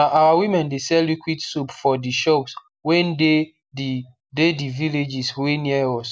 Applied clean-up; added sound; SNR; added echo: none; none; none; none.